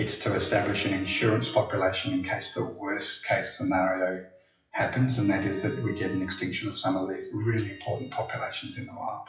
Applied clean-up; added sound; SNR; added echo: classical method WPE with log-MMSE.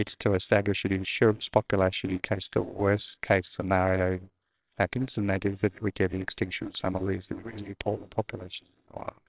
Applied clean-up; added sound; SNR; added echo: neural separator model SepFormer WHAMR!.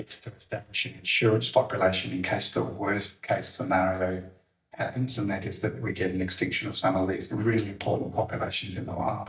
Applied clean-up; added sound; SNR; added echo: neural mask model DeepFilterNet 3.